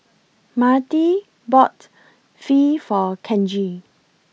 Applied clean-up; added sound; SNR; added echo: none; none; none; none.